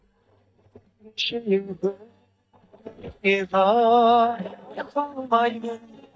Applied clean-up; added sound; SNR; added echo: neural mask model DeepFilterNet 3.